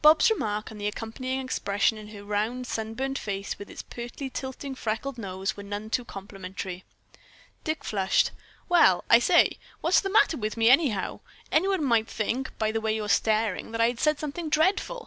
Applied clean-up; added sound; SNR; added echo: none; none; none; none.